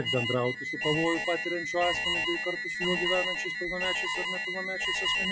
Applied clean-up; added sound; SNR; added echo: classical method log-MMSE.